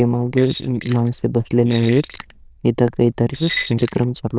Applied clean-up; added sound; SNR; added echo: neural diffusion model UNIVERSE++.